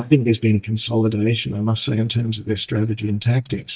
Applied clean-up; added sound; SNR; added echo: neural mask model DeepFilterNet 3.